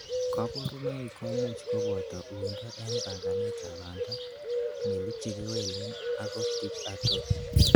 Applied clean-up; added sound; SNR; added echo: none; Bird; 1 dB; none.